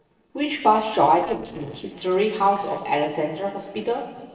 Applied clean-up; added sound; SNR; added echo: neural separator model SepFormer DNS4.